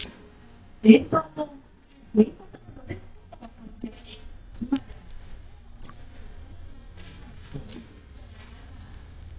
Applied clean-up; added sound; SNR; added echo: neural mask model DeepFilterNet 3.